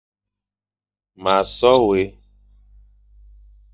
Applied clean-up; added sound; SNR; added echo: neural mask model DeepFilterNet 3.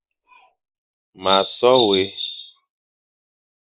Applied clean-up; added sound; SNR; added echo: neural mask model Resemble Enhance denoiser.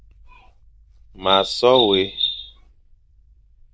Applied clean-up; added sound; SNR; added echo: neural diffusion model UNIVERSE++.